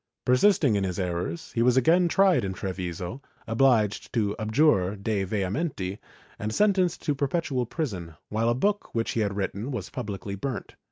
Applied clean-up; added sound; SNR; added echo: none; none; none; none.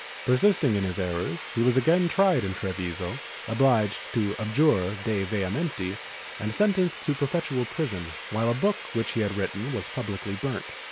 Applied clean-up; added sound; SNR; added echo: none; Sawing; 7 dB; none.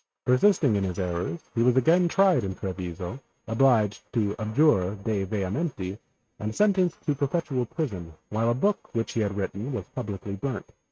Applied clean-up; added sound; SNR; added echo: neural mask model RNNoise.